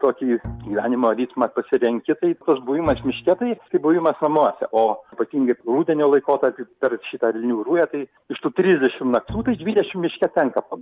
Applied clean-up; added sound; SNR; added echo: none; Bowed string instrument; 18 dB; none.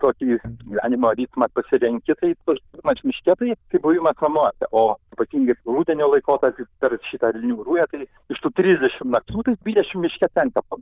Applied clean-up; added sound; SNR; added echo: neural diffusion model UNIVERSE++.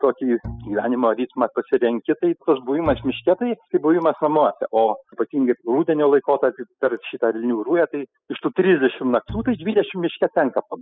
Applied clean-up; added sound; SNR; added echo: classical method spectral subtraction.